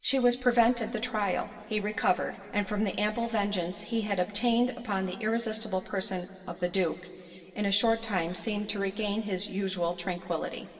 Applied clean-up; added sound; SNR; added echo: none; none; none; reverberation time 2.4 s.